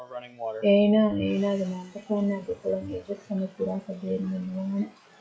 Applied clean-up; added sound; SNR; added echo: classical method WPE with log-MMSE.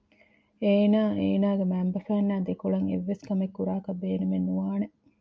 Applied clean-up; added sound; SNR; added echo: none; none; none; none.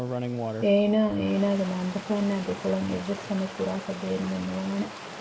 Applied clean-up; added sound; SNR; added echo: none; Stream; 9 dB; reverberation time 0.3 s.